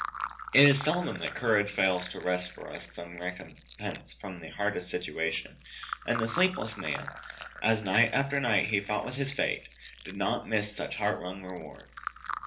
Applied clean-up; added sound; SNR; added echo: none; Fill (with liquid); 12 dB; reverberation time 0.3 s.